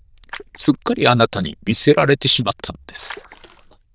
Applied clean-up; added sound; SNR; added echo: neural diffusion model UNIVERSE++.